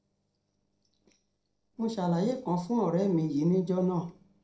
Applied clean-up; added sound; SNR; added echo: neural separator model SepFormer DNS4.